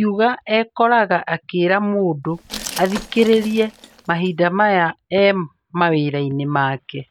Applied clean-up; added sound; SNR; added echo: none; Glass; 16 dB; none.